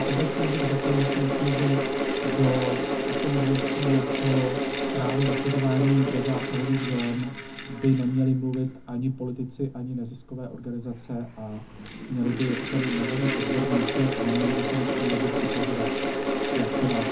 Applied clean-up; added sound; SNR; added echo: none; Mechanical fan; 1 dB; reverberation time 0.3 s.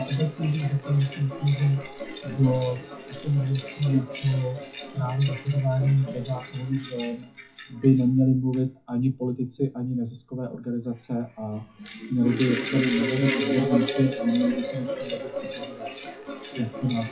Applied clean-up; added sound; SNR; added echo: classical method WPE with log-MMSE.